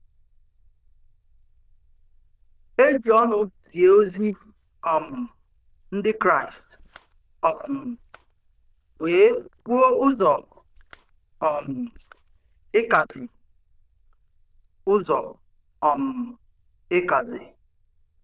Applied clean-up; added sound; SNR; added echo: neural diffusion model UNIVERSE++.